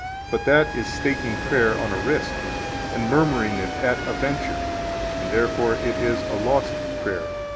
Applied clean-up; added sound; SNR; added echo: none; Siren + Train; 3 dB; none.